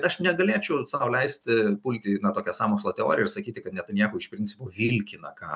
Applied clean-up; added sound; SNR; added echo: none; none; none; none.